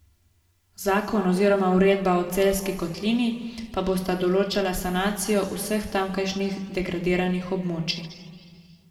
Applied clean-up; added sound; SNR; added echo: none; none; none; reverberation time 1.6 s.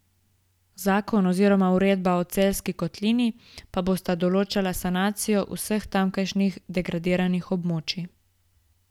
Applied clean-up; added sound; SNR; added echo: none; none; none; none.